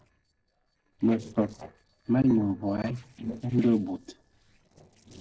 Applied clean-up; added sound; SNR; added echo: neural separator model SepFormer DNS4.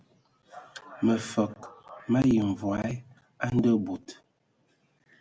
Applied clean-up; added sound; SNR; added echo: none; none; none; none.